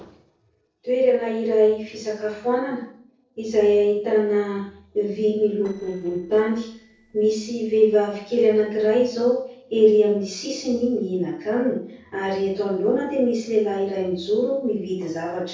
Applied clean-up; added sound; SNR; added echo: neural separator model SepFormer DNS4.